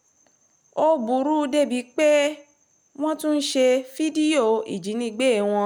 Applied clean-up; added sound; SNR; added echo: none; none; none; none.